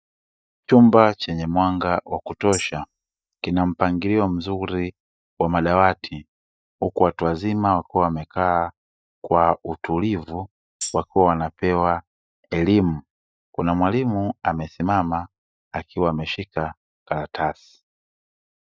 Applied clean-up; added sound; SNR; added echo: neural mask model DeepFilterNet 3.